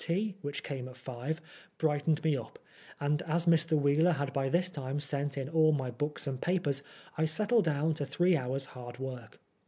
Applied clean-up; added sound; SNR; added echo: none; none; none; none.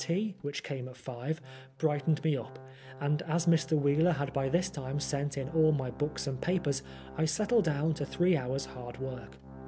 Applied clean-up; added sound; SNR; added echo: none; Organ; 17 dB; none.